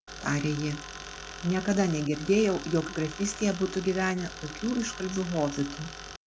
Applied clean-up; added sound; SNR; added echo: none; Tools; 12 dB; none.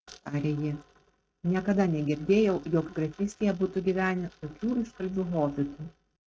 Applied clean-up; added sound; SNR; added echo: neural mask model RNNoise.